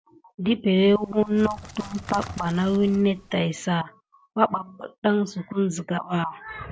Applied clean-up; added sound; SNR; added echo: none; Crackle; 17 dB; none.